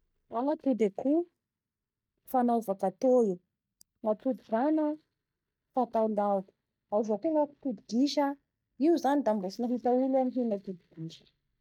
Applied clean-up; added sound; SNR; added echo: neural mask model DeepFilterNet 3.